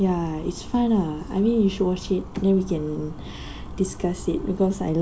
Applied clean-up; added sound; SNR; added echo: none; none; none; none.